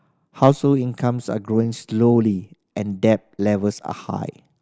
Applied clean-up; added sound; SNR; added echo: none; none; none; none.